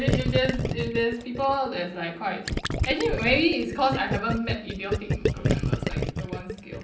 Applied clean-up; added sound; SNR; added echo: none; Gurgling; 1 dB; reverberation time 0.6 s.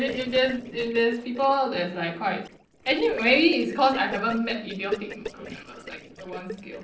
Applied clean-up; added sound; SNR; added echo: neural separator model SepFormer DNS4.